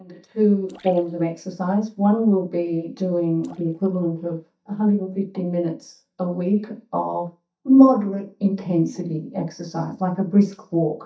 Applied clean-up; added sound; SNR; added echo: neural mask model DeepFilterNet 3.